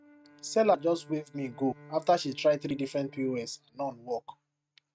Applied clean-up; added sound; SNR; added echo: neural mask model RNNoise.